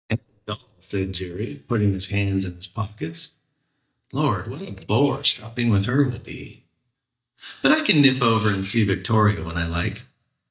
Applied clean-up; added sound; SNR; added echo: neural mask model DeepFilterNet 3.